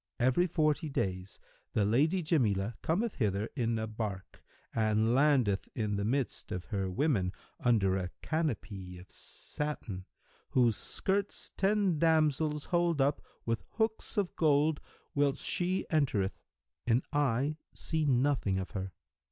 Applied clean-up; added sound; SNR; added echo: none; none; none; none.